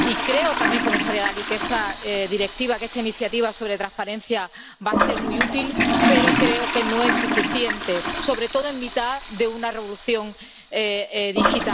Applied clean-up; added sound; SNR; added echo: none; Toilet flush; -1 dB; none.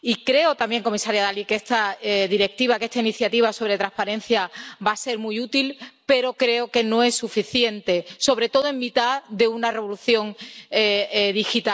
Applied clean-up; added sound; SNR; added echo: none; none; none; none.